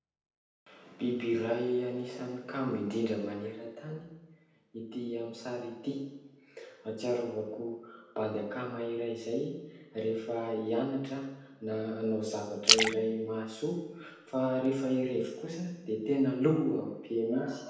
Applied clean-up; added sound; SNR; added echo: none; Splash, splatter; -2 dB; reverberation time 0.9 s.